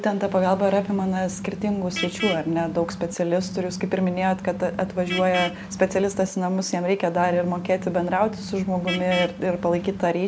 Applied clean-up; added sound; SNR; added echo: none; Vehicle horn, car horn, honking; 9 dB; none.